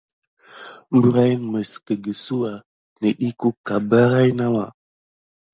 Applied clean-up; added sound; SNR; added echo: none; none; none; none.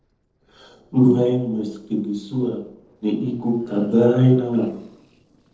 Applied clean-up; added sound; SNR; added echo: neural separator model SepFormer DNS4.